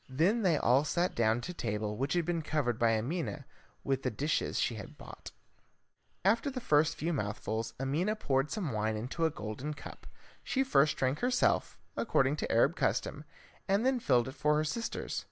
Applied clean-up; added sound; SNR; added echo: none; none; none; none.